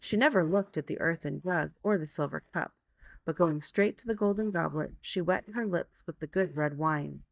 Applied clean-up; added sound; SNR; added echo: neural mask model DeepFilterNet 3.